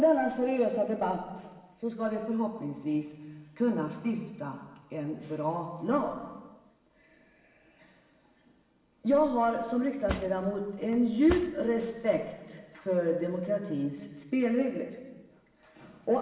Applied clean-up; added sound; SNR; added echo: none; Cutlery, silverware / Drawer open or close; 10 dB; reverberation time 1.3 s.